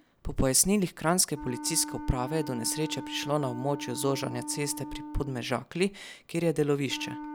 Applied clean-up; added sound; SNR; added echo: none; Wind instrument, woodwind instrument; 12 dB; none.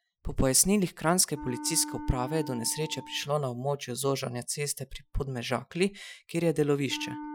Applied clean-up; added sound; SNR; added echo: classical method Wiener filter.